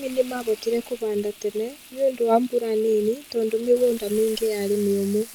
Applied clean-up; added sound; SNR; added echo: none; Frying (food); 20 dB; none.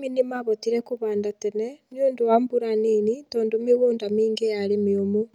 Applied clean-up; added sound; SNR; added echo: none; none; none; none.